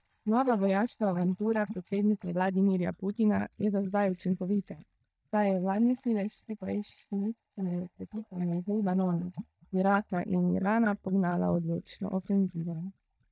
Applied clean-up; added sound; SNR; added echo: neural mask model DeepFilterNet 3.